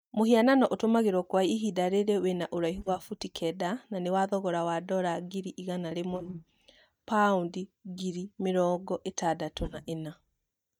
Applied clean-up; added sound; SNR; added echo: neural mask model DeepFilterNet 3.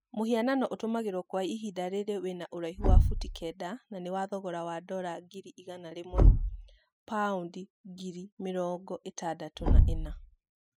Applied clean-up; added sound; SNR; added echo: classical method spectral subtraction.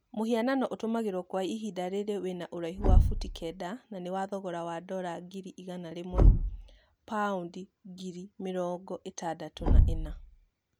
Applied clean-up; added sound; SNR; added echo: none; Thump, thud; -5 dB; none.